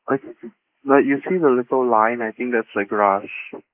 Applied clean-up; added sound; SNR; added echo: neural mask model Resemble Enhance denoiser.